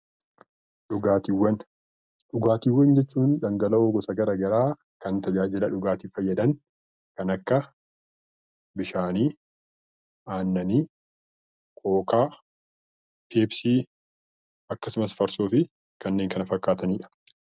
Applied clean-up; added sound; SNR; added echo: none; none; none; none.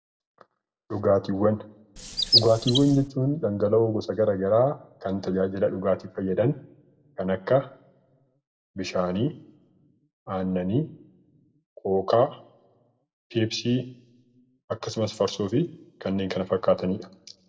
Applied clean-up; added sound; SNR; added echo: none; Chirp, tweet; -1 dB; reverberation time 0.6 s.